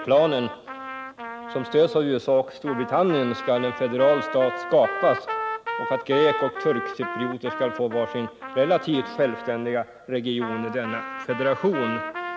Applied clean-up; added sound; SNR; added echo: none; Trumpet; 9 dB; none.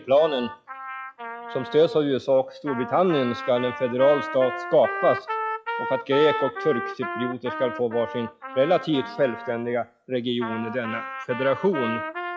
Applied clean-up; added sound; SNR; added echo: classical method log-MMSE.